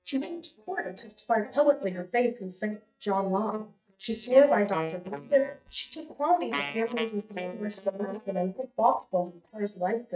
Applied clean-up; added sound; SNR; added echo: neural mask model DeepFilterNet 3.